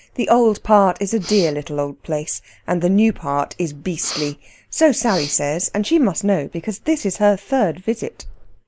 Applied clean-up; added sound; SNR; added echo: neural mask model Resemble Enhance denoiser.